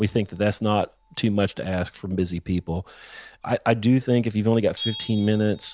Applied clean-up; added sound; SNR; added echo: none; Bell; 19 dB; none.